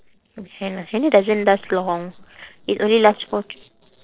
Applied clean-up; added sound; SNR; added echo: neural separator model SepFormer DNS4.